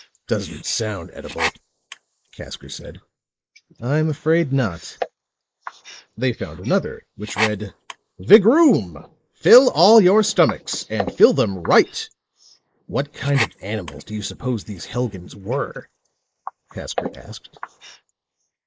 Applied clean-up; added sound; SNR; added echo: neural mask model Resemble Enhance denoiser.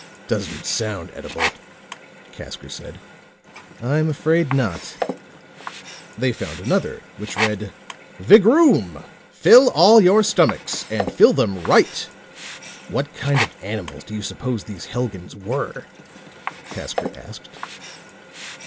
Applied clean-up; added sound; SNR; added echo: none; Sink (filling or washing); 12 dB; none.